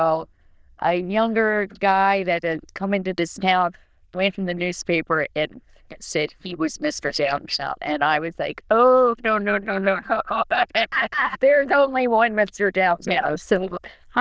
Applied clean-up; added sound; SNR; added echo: neural diffusion model UNIVERSE++.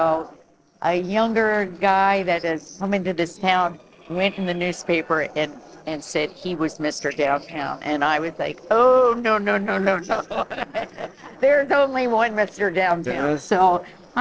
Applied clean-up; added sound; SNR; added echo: neural separator model SepFormer DNS4.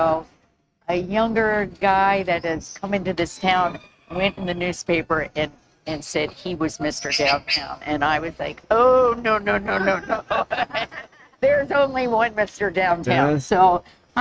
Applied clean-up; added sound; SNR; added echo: neural mask model RNNoise.